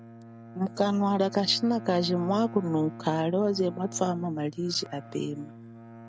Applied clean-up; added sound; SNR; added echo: none; Bowed string instrument; 15 dB; none.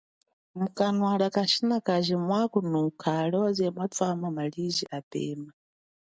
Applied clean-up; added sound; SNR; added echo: none; none; none; none.